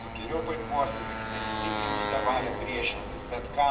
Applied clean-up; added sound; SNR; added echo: none; Motorcycle; 2 dB; reverberation time 0.2 s.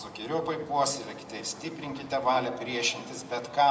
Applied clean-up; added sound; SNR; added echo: none; none; none; none.